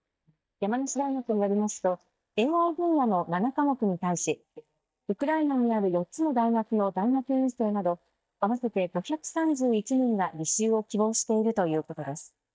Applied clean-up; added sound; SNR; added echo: neural mask model DeepFilterNet 3.